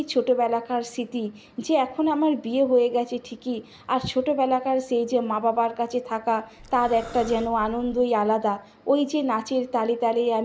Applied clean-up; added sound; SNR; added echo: none; Breathing; 17 dB; none.